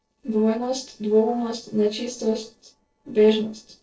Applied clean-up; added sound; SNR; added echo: neural separator model SepFormer DNS4.